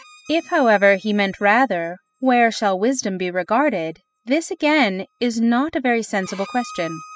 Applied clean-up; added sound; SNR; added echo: classical method spectral subtraction.